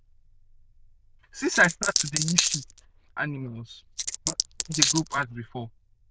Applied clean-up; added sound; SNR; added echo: neural diffusion model UNIVERSE++.